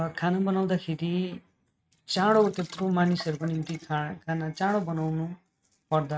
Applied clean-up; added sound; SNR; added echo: neural mask model RNNoise.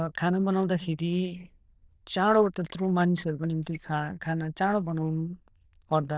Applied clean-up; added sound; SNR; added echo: neural diffusion model UNIVERSE++.